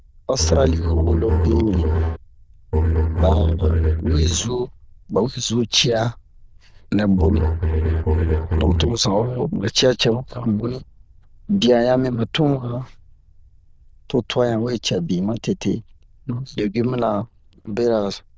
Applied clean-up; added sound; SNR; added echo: neural diffusion model UNIVERSE++.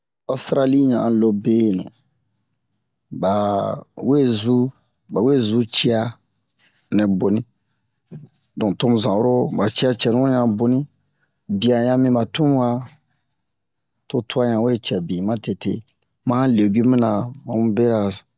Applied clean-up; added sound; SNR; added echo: none; none; none; none.